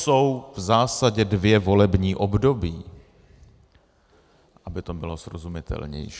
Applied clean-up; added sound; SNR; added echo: none; none; none; none.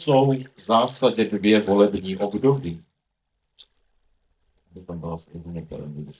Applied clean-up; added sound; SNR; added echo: neural mask model DeepFilterNet 3.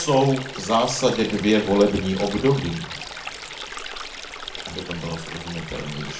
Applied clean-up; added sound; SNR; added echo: none; Stream; 11 dB; reverberation time 0.4 s.